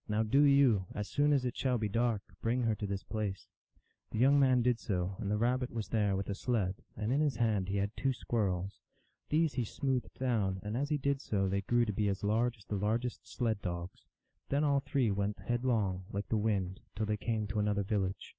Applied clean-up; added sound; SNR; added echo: none; none; none; none.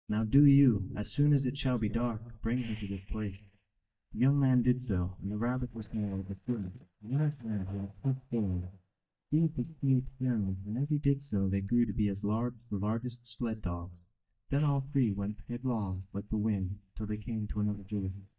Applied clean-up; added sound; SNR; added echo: neural mask model DeepFilterNet 3.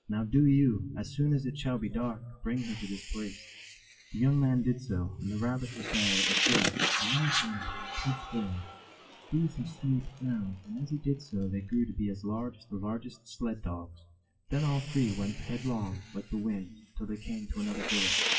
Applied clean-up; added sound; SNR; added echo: classical method WPE with log-MMSE.